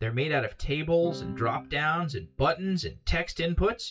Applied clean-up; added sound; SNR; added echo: classical method WPE with log-MMSE.